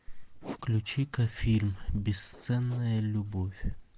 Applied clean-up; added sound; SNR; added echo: none; none; none; none.